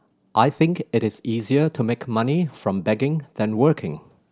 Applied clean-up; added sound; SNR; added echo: none; none; none; none.